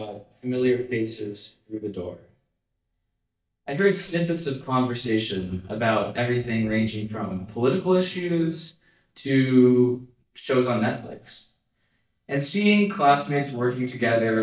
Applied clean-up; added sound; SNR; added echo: neural mask model DeepFilterNet 3.